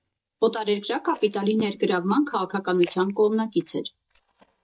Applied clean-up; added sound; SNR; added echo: neural mask model DeepFilterNet 3.